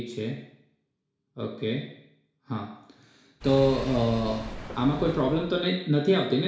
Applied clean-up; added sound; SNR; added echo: none; Engine / Car; 10 dB; reverberation time 0.7 s.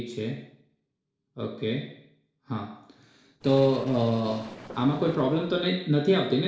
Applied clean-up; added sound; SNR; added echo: neural separator model SepFormer DNS4.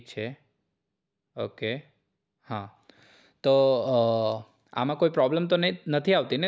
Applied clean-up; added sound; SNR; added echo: none; none; none; none.